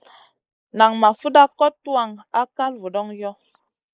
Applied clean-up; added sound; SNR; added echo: neural mask model Resemble Enhance denoiser.